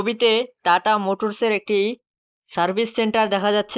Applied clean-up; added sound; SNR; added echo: neural mask model Resemble Enhance denoiser.